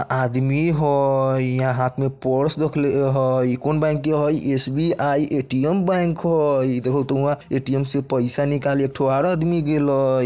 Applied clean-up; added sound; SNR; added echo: none; none; none; none.